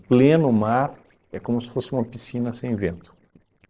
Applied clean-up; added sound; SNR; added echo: neural separator model SepFormer DNS4.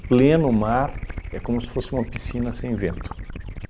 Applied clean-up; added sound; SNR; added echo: none; Gurgling / Liquid; 9 dB; none.